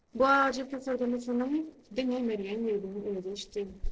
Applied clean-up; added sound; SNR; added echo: neural separator model SepFormer DNS4.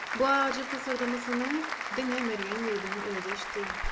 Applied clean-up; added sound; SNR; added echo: none; Applause; 3 dB; reverberation time 0.9 s.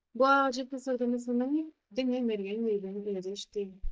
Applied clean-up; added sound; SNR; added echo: neural mask model DeepFilterNet 3.